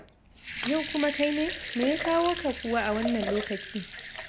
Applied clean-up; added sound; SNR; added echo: none; Sink (filling or washing) / Water tap, faucet / Liquid; 4 dB; none.